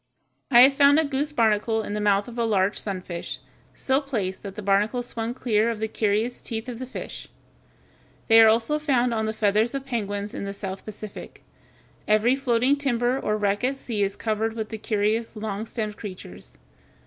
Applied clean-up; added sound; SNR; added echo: none; none; none; none.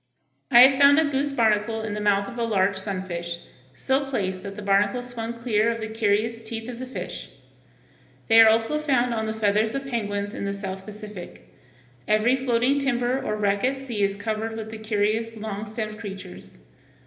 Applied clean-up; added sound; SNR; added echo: none; none; none; reverberation time 0.8 s.